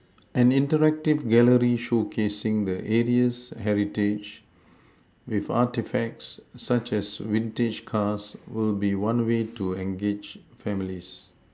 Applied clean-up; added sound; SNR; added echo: none; none; none; none.